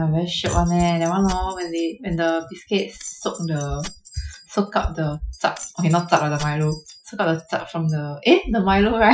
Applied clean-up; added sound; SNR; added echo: classical method Wiener filter.